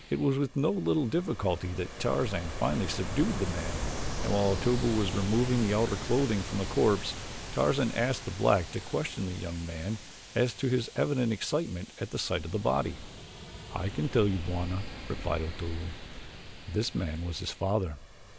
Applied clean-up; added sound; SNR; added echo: none; Ocean; 8 dB; none.